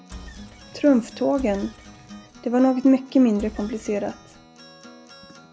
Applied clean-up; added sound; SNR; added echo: none; Acoustic guitar + Engine; 19 dB; none.